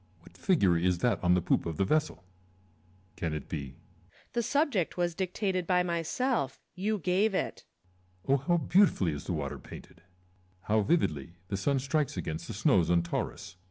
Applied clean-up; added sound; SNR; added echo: none; none; none; none.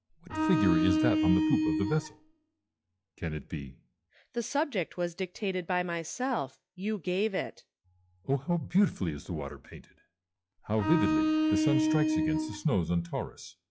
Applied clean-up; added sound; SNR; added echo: classical method log-MMSE.